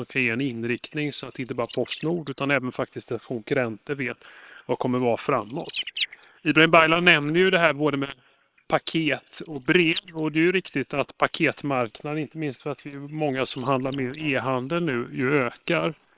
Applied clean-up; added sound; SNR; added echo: neural separator model SepFormer WHAM!.